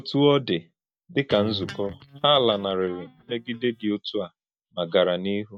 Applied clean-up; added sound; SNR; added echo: neural mask model DeepFilterNet 3.